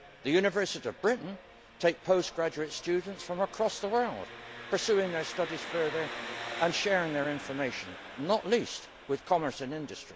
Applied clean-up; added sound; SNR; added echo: none; Engine; 13 dB; none.